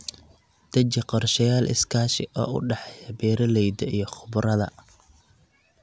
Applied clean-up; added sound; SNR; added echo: none; none; none; none.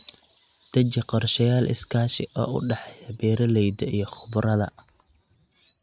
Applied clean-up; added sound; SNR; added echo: neural mask model RNNoise.